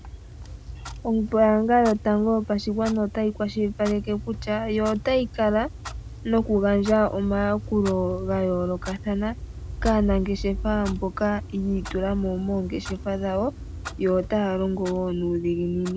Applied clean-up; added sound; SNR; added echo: none; Clock; 11 dB; none.